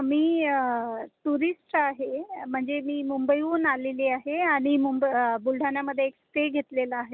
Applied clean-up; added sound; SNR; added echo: none; none; none; none.